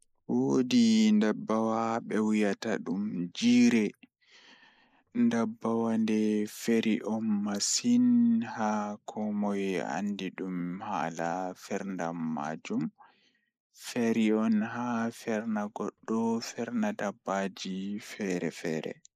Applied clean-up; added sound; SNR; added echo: neural mask model Resemble Enhance denoiser.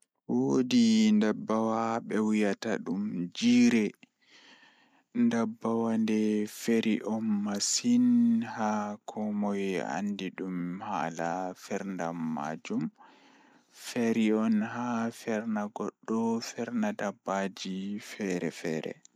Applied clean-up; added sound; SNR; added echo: none; none; none; none.